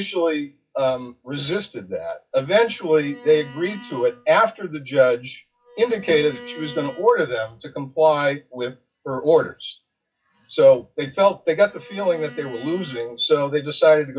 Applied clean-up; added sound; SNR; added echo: classical method WPE with log-MMSE.